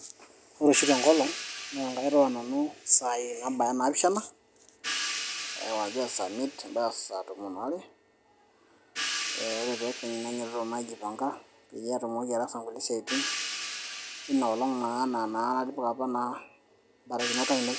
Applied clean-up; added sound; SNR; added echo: none; Crash cymbal / Hi-hat; 9 dB; none.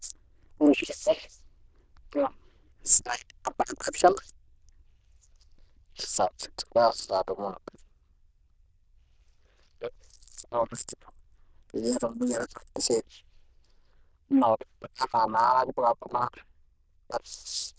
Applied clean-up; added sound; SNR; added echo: neural diffusion model UNIVERSE++.